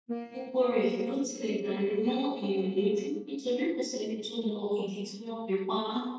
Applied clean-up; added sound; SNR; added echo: neural mask model DeepFilterNet 3.